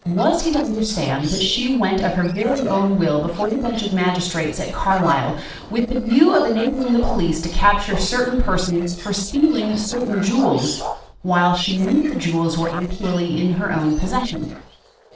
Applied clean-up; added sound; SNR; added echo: neural separator model SepFormer DNS4.